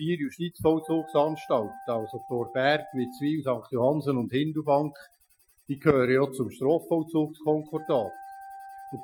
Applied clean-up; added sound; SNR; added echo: classical method Wiener filter.